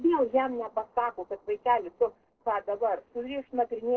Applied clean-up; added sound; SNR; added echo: neural separator model SepFormer DNS4.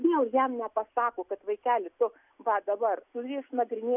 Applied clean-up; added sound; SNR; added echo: none; none; none; none.